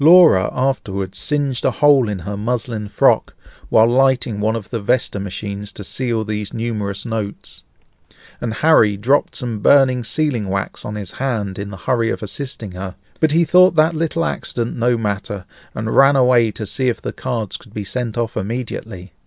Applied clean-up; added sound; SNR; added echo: none; none; none; none.